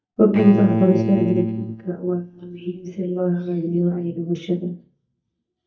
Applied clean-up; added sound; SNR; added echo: neural mask model DeepFilterNet 3.